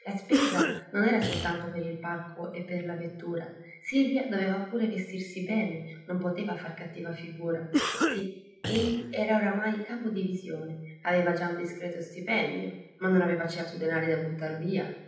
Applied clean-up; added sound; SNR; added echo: none; Cough; 1 dB; reverberation time 0.9 s.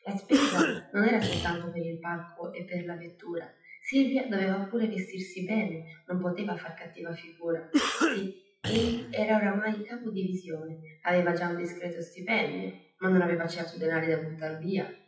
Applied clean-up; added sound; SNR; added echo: classical method WPE with log-MMSE.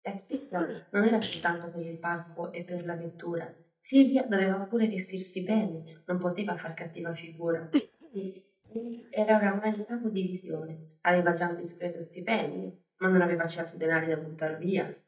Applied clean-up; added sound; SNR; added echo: neural mask model DeepFilterNet 3.